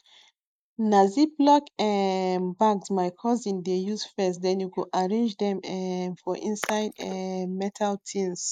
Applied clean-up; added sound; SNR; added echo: neural mask model Resemble Enhance denoiser.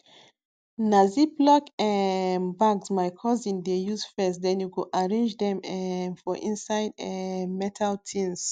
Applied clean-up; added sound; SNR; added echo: none; none; none; none.